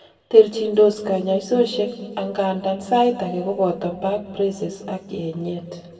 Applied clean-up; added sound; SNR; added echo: none; none; none; reverberation time 1.8 s.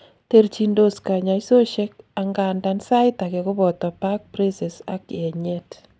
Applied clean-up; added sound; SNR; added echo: none; none; none; none.